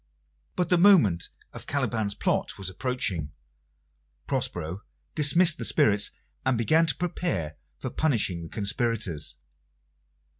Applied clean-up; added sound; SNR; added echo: none; none; none; none.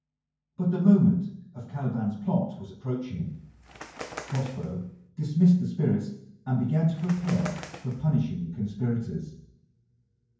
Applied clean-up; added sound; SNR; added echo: none; Bird; 17 dB; reverberation time 0.9 s.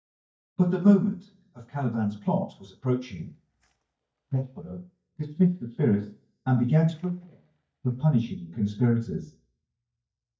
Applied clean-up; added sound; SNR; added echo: neural mask model DeepFilterNet 3.